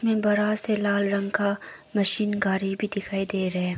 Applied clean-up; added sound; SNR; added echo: none; none; none; none.